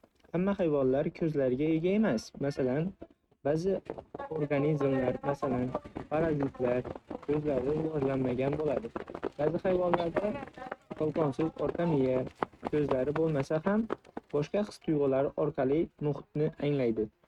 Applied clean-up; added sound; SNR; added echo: neural mask model RNNoise.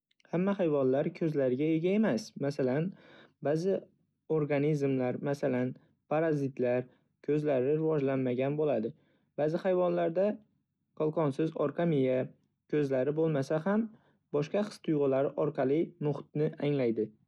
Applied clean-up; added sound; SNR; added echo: none; none; none; none.